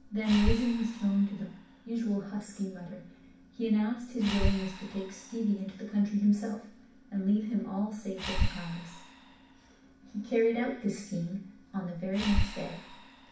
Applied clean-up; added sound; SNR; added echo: none; Breathing; 5 dB; reverberation time 0.6 s.